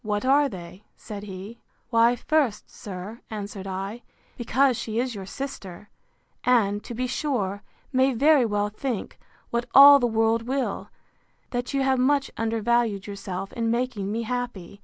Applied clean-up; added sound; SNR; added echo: none; none; none; none.